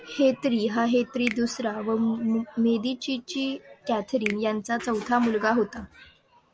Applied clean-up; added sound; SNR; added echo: none; Finger snapping; 17 dB; none.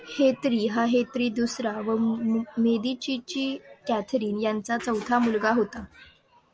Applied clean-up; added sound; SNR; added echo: none; none; none; none.